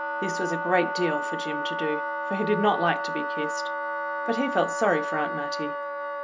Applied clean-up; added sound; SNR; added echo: none; Wind instrument, woodwind instrument; 2 dB; none.